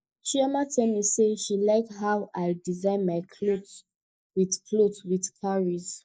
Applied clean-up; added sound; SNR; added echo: neural mask model Resemble Enhance denoiser.